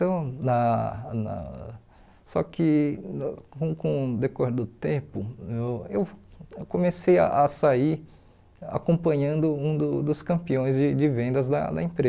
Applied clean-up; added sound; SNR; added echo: none; none; none; none.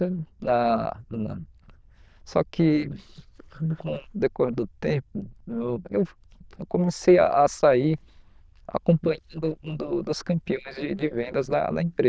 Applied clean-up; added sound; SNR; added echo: neural diffusion model UNIVERSE++.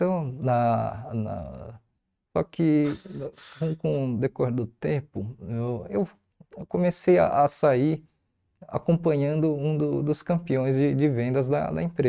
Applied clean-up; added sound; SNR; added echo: neural mask model RNNoise.